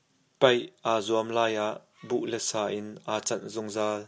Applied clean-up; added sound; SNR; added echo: none; none; none; none.